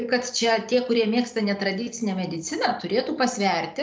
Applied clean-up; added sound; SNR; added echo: none; none; none; none.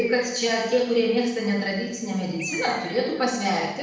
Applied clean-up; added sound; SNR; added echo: none; Bird; 17 dB; reverberation time 0.9 s.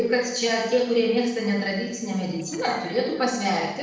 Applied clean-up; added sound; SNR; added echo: neural separator model SepFormer DNS4.